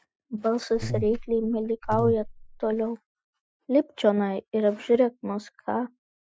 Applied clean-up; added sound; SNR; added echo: classical method Wiener filter.